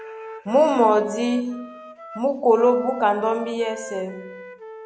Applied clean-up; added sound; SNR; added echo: none; Wind instrument, woodwind instrument; 16 dB; none.